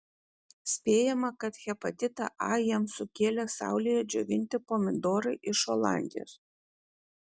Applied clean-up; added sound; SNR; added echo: none; none; none; none.